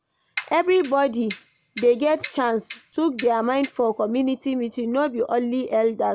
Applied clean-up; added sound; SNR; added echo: none; Clock; 12 dB; none.